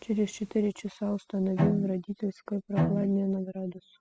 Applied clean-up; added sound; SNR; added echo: classical method spectral subtraction.